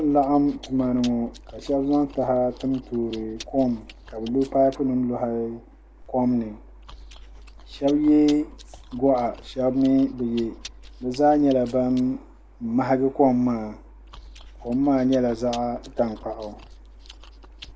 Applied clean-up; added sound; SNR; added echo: none; Chewing, mastication; 20 dB; none.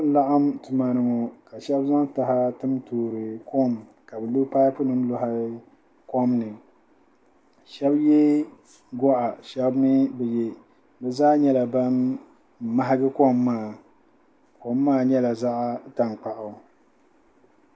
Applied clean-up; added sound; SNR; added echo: none; none; none; none.